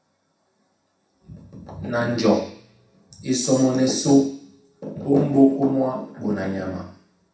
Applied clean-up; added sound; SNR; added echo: none; none; none; reverberation time 0.7 s.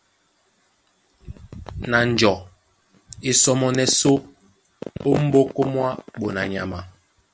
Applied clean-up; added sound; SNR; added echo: none; none; none; none.